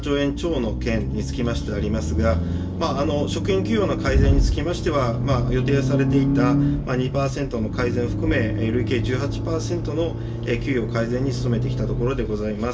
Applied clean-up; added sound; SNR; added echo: none; Accelerating, revving, vroom; -1 dB; reverberation time 0.1 s.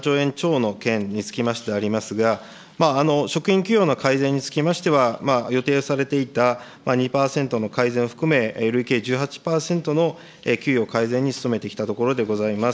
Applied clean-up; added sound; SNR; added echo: none; none; none; none.